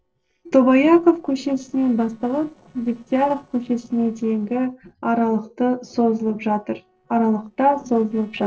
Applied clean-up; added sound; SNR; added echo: neural separator model SepFormer DNS4.